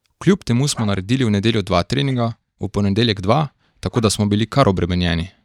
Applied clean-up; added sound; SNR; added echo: neural mask model DeepFilterNet 3.